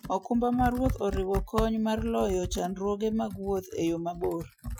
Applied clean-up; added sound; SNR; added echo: classical method Wiener filter.